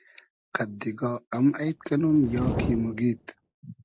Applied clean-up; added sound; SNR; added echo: none; Fire; 7 dB; none.